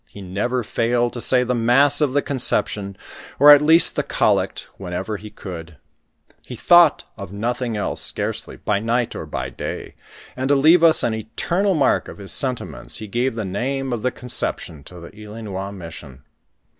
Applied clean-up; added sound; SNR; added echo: none; none; none; none.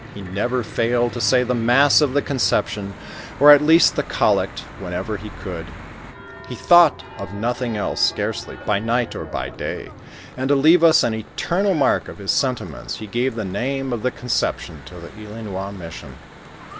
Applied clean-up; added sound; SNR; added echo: none; Church bell / Traffic noise, roadway noise; 16 dB; none.